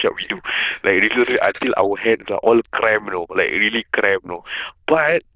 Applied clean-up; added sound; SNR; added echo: neural diffusion model UNIVERSE++.